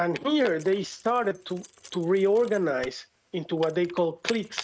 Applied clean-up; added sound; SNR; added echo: neural mask model RNNoise.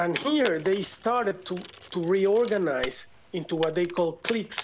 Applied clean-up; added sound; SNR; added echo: none; Keys jangling; 13 dB; none.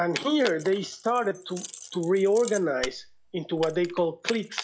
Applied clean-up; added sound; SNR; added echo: classical method log-MMSE.